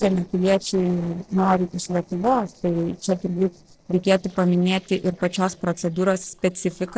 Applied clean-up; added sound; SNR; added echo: neural separator model SepFormer DNS4.